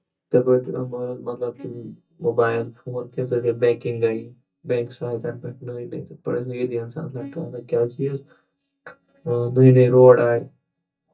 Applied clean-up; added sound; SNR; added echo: neural mask model DeepFilterNet 3.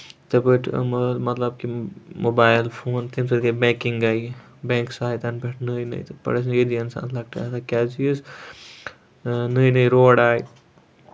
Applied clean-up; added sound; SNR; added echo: none; none; none; none.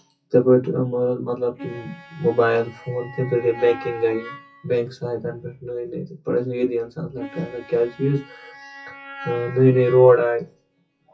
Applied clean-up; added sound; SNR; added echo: classical method WPE with log-MMSE.